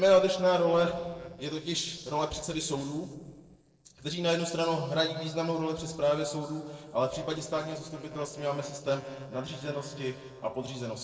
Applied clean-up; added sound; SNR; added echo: neural separator model SepFormer DNS4.